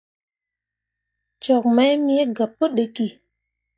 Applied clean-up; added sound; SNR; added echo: neural mask model DeepFilterNet 3.